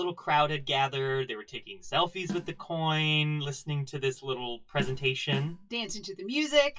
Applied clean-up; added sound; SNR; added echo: classical method WPE with log-MMSE.